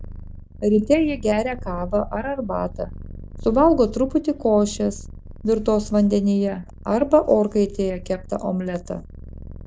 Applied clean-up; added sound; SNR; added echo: none; Purr; 14 dB; none.